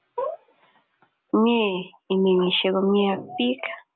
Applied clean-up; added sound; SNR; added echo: none; none; none; none.